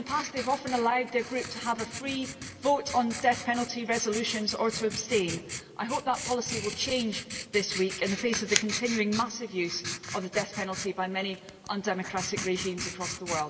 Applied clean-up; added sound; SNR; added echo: none; Writing; 8 dB; reverberation time 1.5 s.